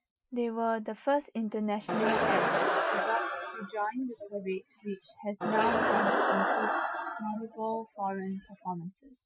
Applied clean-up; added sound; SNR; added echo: classical method Wiener filter.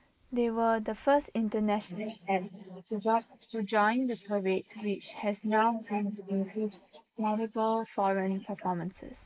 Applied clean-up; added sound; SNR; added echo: neural mask model Resemble Enhance denoiser.